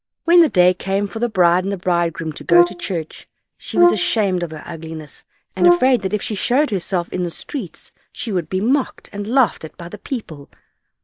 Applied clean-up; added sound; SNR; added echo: neural mask model DeepFilterNet 3.